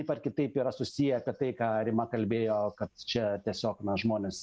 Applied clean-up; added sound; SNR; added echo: none; none; none; none.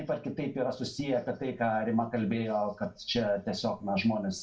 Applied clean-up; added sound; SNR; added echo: none; none; none; reverberation time 0.3 s.